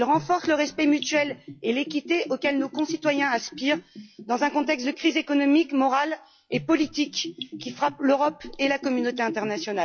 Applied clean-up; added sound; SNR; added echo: classical method log-MMSE.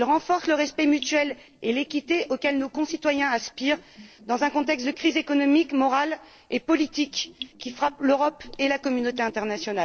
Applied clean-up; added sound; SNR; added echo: neural separator model SepFormer DNS4.